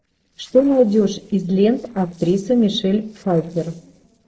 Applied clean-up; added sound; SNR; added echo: neural separator model SepFormer DNS4.